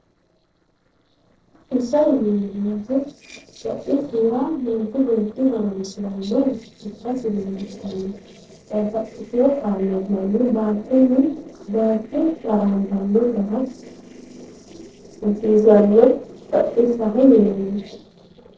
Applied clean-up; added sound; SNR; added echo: neural separator model SepFormer DNS4.